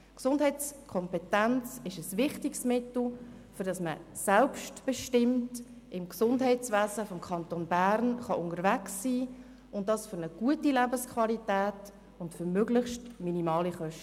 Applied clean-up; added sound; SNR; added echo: none; none; none; none.